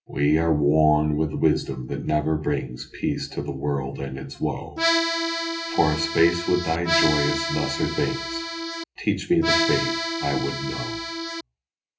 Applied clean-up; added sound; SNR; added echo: none; Accordion; 2 dB; reverberation time 0.3 s.